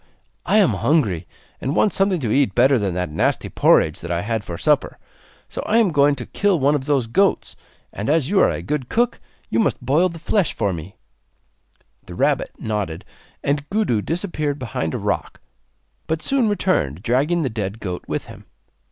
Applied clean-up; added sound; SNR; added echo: none; none; none; none.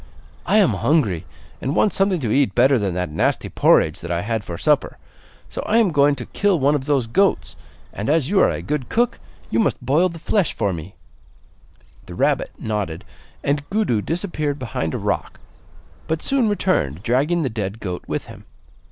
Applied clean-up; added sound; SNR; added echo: none; Bird; 19 dB; none.